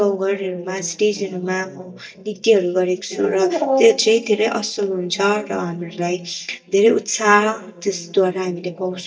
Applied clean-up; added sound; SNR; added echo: neural mask model DeepFilterNet 3.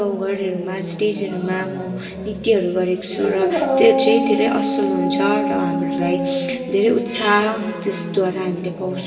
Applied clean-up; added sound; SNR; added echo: none; Dog; 4 dB; reverberation time 2.3 s.